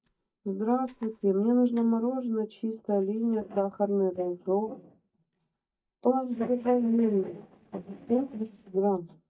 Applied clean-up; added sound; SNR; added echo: neural mask model DeepFilterNet 3.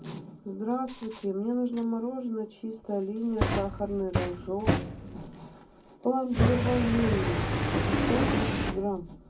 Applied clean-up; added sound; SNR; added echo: none; Fire; 0 dB; reverberation time 0.4 s.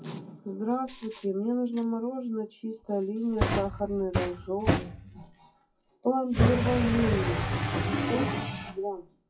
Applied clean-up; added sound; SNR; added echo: classical method WPE with log-MMSE.